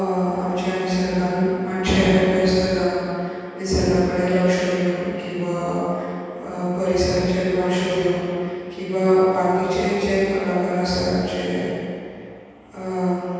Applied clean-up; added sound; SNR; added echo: none; none; none; reverberation time 2.1 s.